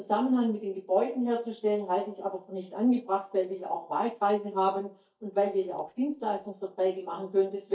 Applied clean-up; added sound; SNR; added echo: neural mask model DeepFilterNet 3.